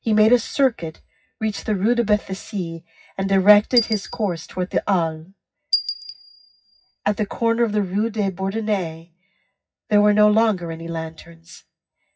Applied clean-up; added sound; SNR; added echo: classical method WPE with log-MMSE.